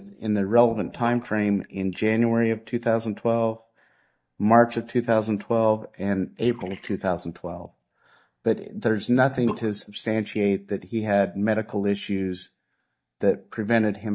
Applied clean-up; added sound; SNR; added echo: neural mask model DeepFilterNet 3.